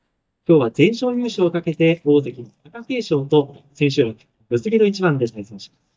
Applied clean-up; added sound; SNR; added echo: neural mask model DeepFilterNet 3.